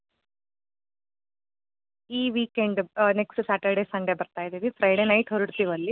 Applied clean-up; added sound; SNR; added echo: none; none; none; none.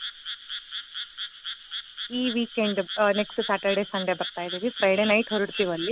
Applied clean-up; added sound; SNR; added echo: none; Frog; 9 dB; none.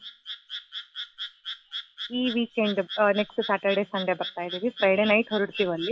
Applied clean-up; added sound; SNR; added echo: classical method log-MMSE.